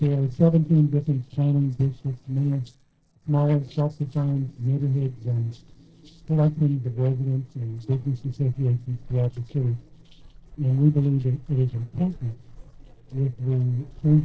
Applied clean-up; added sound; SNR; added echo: neural separator model SepFormer DNS4.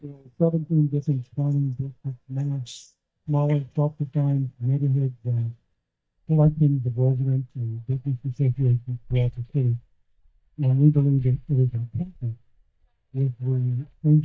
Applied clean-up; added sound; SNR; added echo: neural mask model DeepFilterNet 3.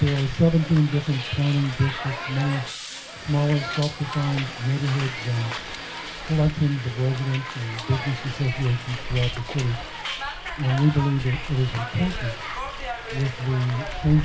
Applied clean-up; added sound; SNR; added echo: none; Hiss; 8 dB; reverberation time 0.2 s.